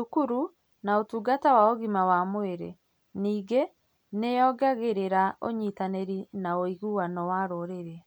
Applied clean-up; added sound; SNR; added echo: none; none; none; none.